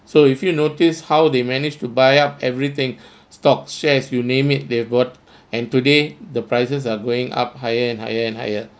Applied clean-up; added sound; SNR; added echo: none; none; none; none.